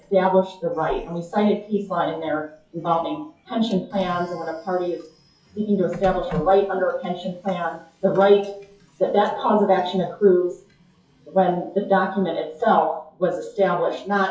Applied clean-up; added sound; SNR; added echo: classical method WPE with log-MMSE.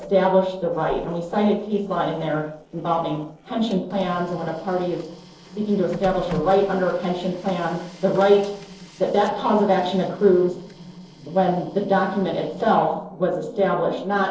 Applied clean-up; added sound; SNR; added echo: neural separator model SepFormer DNS4.